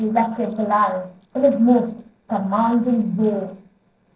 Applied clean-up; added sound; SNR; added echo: neural separator model SepFormer DNS4.